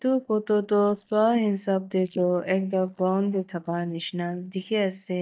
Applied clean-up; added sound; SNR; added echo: neural mask model DeepFilterNet 3.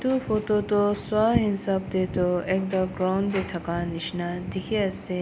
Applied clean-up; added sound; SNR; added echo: none; none; none; none.